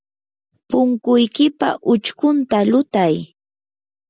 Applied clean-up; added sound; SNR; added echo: none; none; none; none.